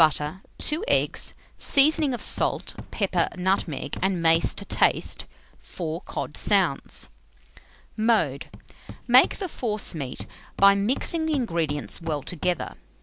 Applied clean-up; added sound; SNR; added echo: none; Hammer; 16 dB; none.